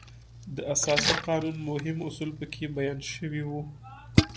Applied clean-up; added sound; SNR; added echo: none; Splash, splatter; 0 dB; none.